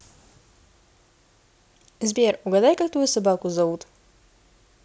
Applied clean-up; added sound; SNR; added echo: none; none; none; none.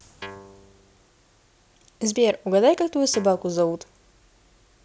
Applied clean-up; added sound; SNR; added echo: none; Guitar; 18 dB; none.